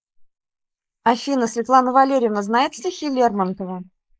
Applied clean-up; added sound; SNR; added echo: neural mask model Resemble Enhance denoiser.